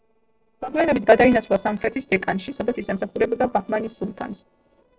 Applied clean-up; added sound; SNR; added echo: neural separator model SepFormer DNS4.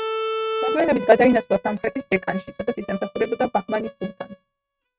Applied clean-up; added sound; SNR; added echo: neural mask model RNNoise.